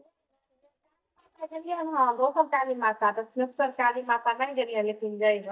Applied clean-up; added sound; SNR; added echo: neural mask model DeepFilterNet 3.